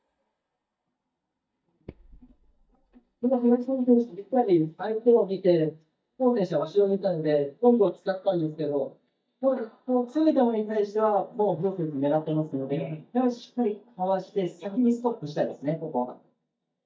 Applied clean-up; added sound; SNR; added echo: neural mask model DeepFilterNet 3.